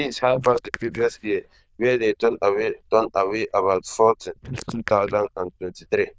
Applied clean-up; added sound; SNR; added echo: neural diffusion model UNIVERSE++.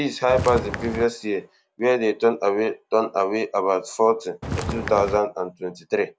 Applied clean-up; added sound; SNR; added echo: none; Walk, footsteps; 6 dB; none.